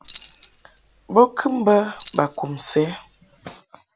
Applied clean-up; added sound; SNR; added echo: none; Keys jangling; 14 dB; none.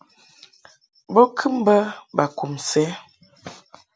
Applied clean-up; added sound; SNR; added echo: none; none; none; none.